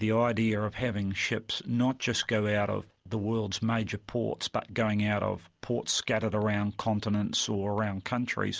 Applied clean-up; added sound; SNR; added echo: none; none; none; none.